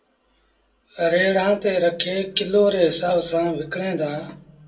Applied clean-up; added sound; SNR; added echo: none; none; none; reverberation time 0.2 s.